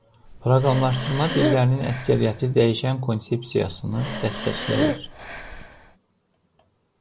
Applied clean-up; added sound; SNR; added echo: none; Breathing; 6 dB; none.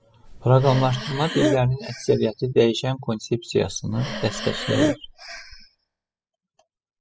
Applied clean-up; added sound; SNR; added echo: classical method spectral subtraction.